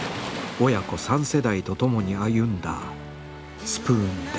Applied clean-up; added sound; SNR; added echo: none; Waves, surf; 14 dB; none.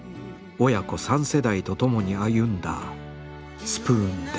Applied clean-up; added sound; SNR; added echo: none; none; none; none.